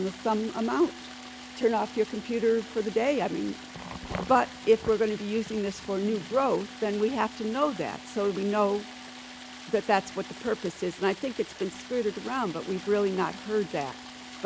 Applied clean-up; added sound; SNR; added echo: none; Wind instrument, woodwind instrument + Stream; 15 dB; none.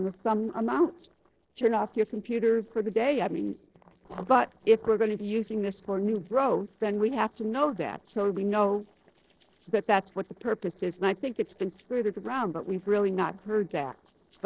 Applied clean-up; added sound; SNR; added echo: neural separator model SepFormer DNS4.